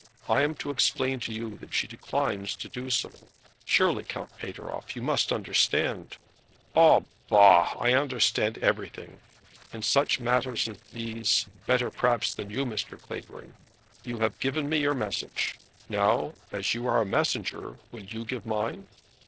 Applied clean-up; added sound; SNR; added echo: neural separator model SepFormer DNS4.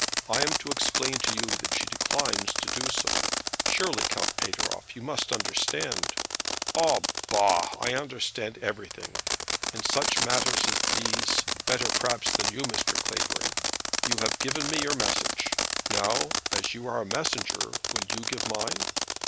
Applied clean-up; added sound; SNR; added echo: none; Fireworks; -3 dB; none.